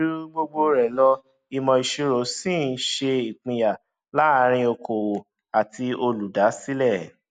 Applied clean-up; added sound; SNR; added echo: none; none; none; none.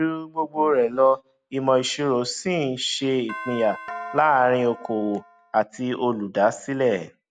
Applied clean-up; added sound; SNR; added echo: none; Doorbell; 14 dB; none.